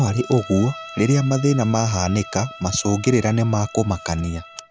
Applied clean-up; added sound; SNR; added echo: none; Bowed string instrument; 17 dB; none.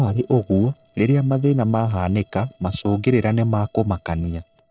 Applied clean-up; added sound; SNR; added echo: neural separator model SepFormer DNS4.